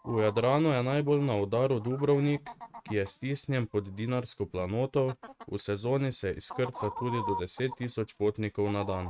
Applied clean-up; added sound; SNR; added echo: neural mask model RNNoise.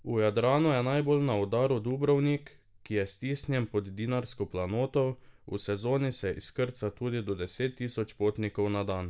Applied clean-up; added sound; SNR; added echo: none; none; none; none.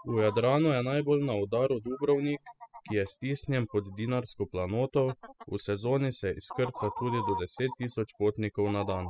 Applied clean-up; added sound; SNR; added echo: classical method spectral subtraction.